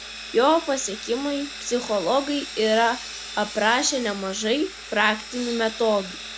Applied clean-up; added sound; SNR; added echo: none; Sawing; 12 dB; none.